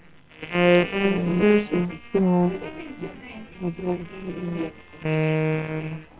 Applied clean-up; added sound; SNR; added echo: neural separator model SepFormer WHAMR!.